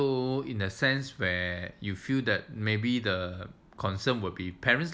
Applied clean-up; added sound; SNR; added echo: none; none; none; none.